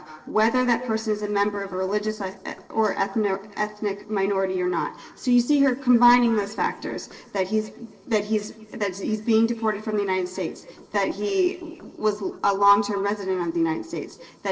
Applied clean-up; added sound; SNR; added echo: neural separator model SepFormer DNS4.